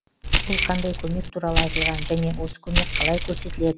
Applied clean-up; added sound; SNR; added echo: none; Keys jangling; -2 dB; none.